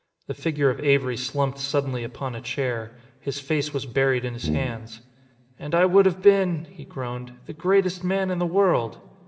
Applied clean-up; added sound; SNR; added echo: none; Brass instrument; 4 dB; reverberation time 1.7 s.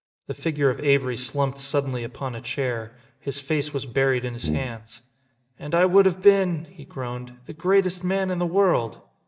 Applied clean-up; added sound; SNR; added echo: neural mask model DeepFilterNet 3.